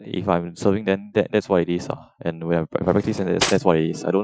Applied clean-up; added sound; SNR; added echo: classical method Wiener filter.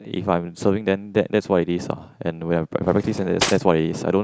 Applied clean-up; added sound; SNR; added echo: none; Cutlery, silverware; 8 dB; none.